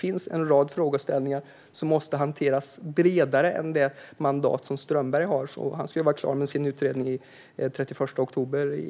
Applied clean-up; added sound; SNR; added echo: none; none; none; none.